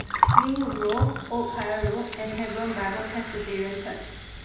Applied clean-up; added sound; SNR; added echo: none; Gurgling; -2 dB; reverberation time 0.9 s.